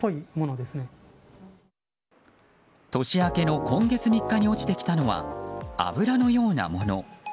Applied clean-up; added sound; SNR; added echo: none; none; none; none.